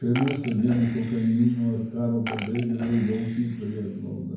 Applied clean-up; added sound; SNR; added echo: none; Burping, eructation; 16 dB; reverberation time 0.9 s.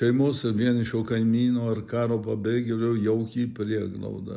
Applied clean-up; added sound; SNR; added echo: none; none; none; none.